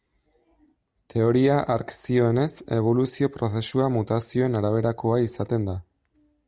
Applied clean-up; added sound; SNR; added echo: none; none; none; none.